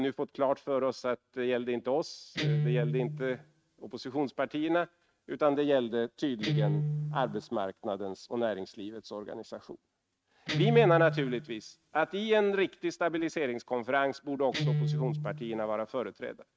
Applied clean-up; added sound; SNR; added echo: neural mask model RNNoise.